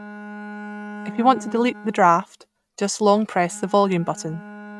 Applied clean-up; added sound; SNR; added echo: neural mask model RNNoise.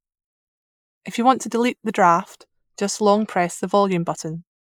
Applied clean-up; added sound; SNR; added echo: neural mask model Resemble Enhance denoiser.